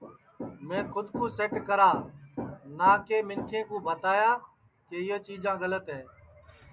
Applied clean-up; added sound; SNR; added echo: none; none; none; none.